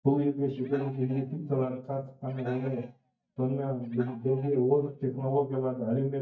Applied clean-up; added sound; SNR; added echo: neural mask model DeepFilterNet 3.